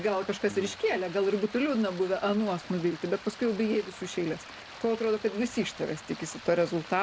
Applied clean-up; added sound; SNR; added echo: none; Stream; 16 dB; none.